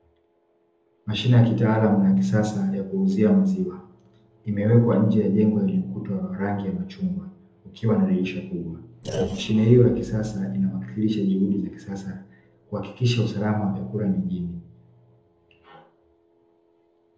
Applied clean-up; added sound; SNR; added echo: neural separator model SepFormer DNS4.